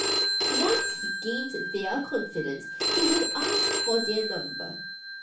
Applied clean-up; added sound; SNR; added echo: none; Telephone; -2 dB; reverberation time 0.4 s.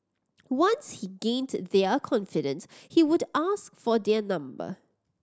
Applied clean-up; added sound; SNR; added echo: none; none; none; none.